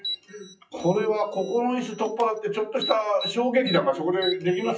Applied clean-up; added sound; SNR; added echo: classical method WPE with log-MMSE.